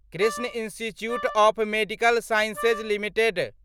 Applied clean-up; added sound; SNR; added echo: none; Wind instrument, woodwind instrument; 12 dB; none.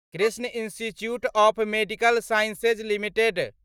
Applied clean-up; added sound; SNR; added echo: neural mask model DeepFilterNet 3.